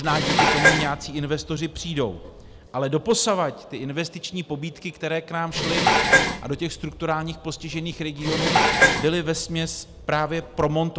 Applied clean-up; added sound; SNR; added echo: none; Dishes, pots, and pans; -2 dB; none.